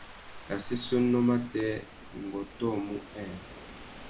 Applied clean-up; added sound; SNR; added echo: none; Rain / Thunderstorm; 15 dB; none.